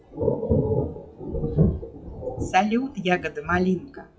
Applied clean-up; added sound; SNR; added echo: classical method WPE with log-MMSE.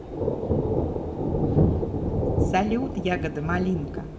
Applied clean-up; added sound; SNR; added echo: none; Thunder; -5 dB; reverberation time 1.7 s.